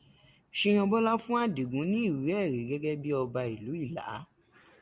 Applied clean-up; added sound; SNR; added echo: none; none; none; none.